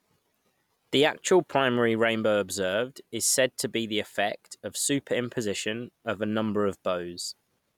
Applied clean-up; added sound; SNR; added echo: none; none; none; none.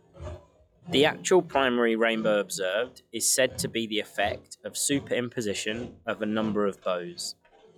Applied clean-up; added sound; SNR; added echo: classical method log-MMSE.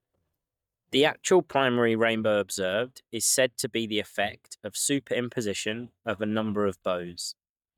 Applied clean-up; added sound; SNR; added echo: neural mask model DeepFilterNet 3.